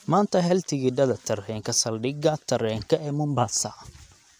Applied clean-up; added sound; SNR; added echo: none; none; none; none.